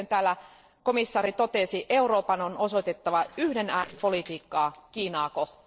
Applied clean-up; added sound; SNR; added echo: neural separator model SepFormer DNS4.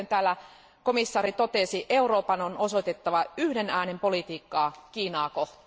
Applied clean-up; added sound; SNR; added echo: none; none; none; none.